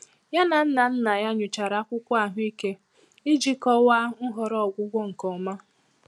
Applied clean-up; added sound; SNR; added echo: none; none; none; none.